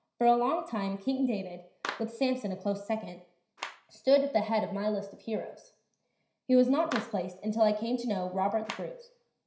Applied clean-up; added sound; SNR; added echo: none; Clapping; 17 dB; reverberation time 0.5 s.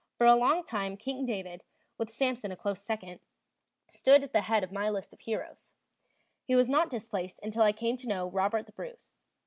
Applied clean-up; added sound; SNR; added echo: none; none; none; none.